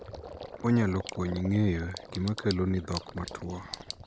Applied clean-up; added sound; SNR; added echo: none; Tick / Bicycle + Gurgling; 13 dB; none.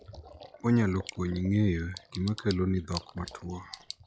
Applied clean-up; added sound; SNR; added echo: classical method log-MMSE.